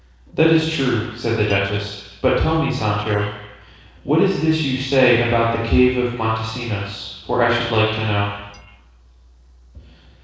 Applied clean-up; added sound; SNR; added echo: neural separator model SepFormer DNS4.